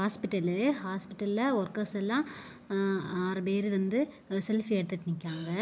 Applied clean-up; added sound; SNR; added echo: none; none; none; none.